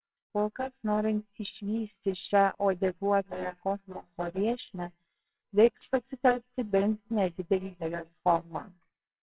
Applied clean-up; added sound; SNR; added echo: neural separator model SepFormer WHAMR!.